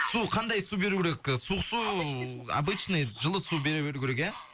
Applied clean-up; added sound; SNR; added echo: none; Bird; 13 dB; none.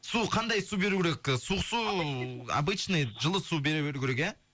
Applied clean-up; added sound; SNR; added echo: none; none; none; none.